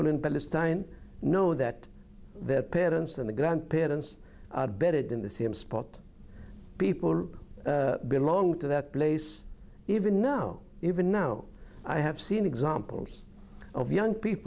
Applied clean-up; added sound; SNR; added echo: none; none; none; none.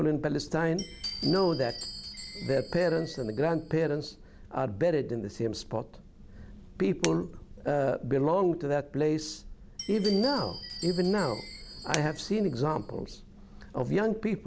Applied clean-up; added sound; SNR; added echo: none; Shatter + Glass; 12 dB; none.